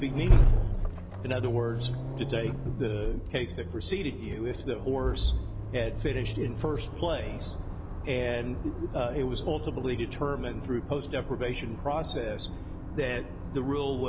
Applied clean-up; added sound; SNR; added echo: none; Accelerating, revving, vroom; -2 dB; none.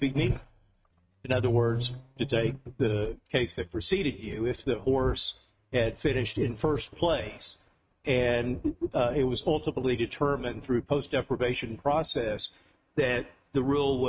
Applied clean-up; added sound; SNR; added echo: neural mask model RNNoise.